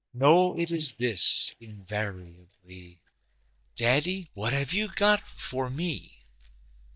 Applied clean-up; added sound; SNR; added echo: neural mask model DeepFilterNet 3.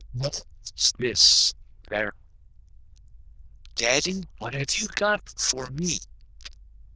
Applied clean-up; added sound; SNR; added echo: neural diffusion model UNIVERSE++.